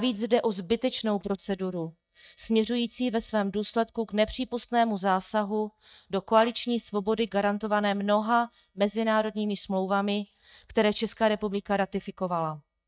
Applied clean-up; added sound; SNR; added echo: neural mask model DeepFilterNet 3.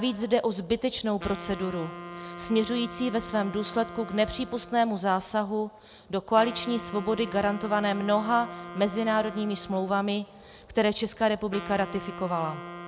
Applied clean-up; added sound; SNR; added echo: none; Wind instrument, woodwind instrument; 14 dB; none.